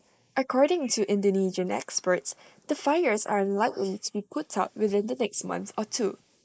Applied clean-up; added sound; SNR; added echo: neural mask model Resemble Enhance denoiser.